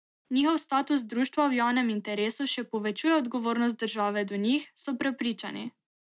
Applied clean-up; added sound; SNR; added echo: none; none; none; none.